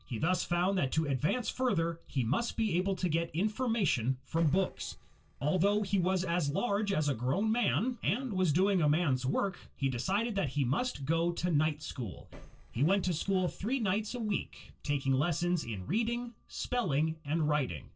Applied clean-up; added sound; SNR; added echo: neural separator model SepFormer DNS4.